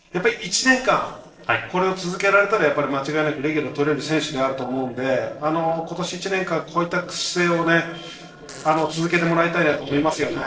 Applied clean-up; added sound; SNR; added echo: neural separator model SepFormer DNS4.